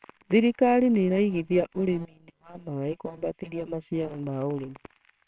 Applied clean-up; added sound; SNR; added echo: neural separator model SepFormer WHAMR!.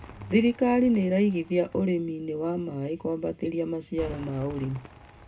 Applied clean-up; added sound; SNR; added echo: none; Cheering / Fireworks; 20 dB; reverberation time 0.2 s.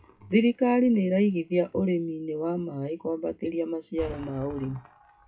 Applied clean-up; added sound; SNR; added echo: classical method WPE with log-MMSE.